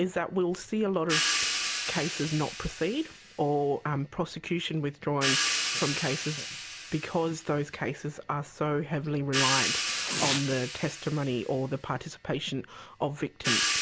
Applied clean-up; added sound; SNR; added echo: none; Domestic sounds, home sounds + Crash cymbal / Hi-hat; 3 dB; none.